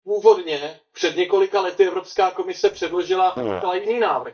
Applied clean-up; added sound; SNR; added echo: neural mask model DeepFilterNet 3.